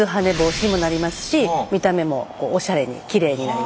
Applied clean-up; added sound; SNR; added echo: none; none; none; none.